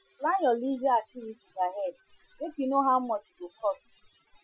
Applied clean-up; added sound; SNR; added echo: classical method Wiener filter.